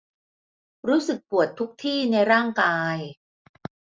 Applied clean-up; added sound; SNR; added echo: none; none; none; none.